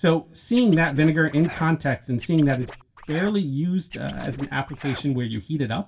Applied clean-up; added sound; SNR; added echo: none; Scratching (performance technique); 17 dB; reverberation time 0.2 s.